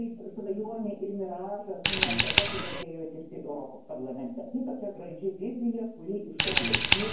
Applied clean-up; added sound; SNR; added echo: none; Scissors; -2 dB; reverberation time 0.9 s.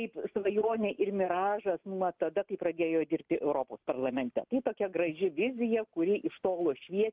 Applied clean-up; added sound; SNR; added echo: none; none; none; none.